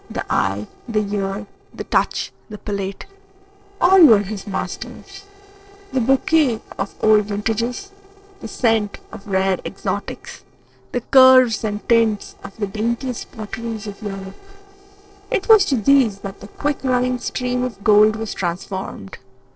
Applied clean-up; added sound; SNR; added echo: neural separator model SepFormer DNS4.